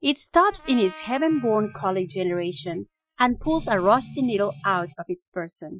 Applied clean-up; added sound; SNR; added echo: classical method Wiener filter.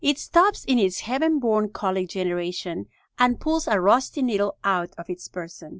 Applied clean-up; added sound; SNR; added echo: none; none; none; none.